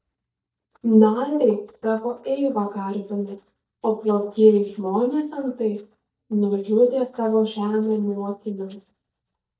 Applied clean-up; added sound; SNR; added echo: neural mask model DeepFilterNet 3.